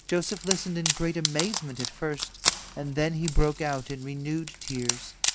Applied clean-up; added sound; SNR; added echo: none; Wood; 4 dB; none.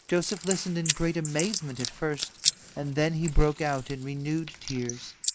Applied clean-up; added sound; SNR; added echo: neural mask model Resemble Enhance denoiser.